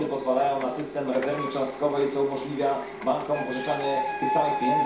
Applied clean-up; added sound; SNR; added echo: none; Printer; 4 dB; reverberation time 0.6 s.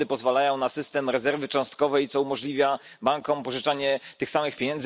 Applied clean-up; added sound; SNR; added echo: none; none; none; none.